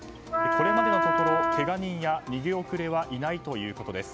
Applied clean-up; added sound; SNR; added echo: none; Wind instrument, woodwind instrument; -4 dB; none.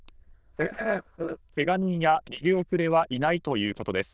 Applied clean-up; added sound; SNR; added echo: neural diffusion model UNIVERSE++.